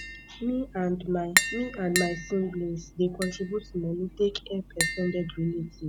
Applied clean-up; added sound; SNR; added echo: none; Tap; 4 dB; none.